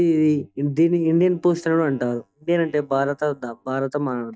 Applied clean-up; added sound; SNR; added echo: neural mask model DeepFilterNet 3.